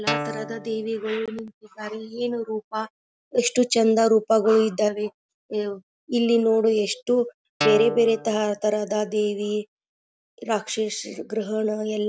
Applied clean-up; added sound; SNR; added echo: none; Guitar; 6 dB; none.